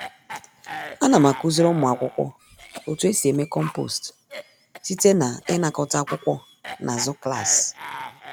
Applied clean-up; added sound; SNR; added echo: none; Cough; 15 dB; none.